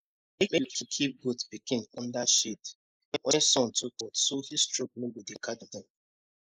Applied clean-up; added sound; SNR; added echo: neural mask model Resemble Enhance denoiser.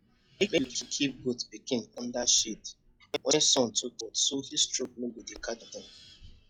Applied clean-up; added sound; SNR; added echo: classical method log-MMSE.